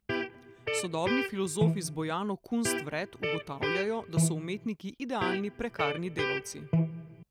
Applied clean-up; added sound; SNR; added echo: none; Electric guitar; -2 dB; none.